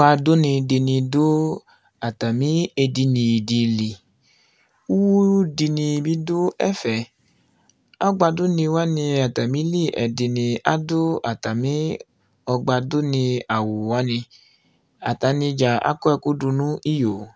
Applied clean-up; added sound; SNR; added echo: none; none; none; none.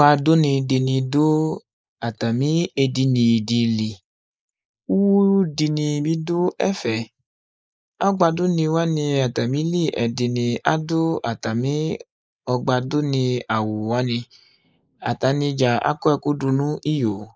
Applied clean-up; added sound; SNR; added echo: neural mask model Resemble Enhance denoiser.